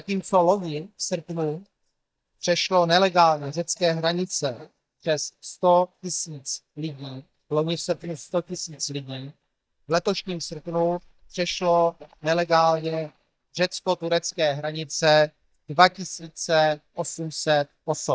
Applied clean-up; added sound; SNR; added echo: neural mask model DeepFilterNet 3.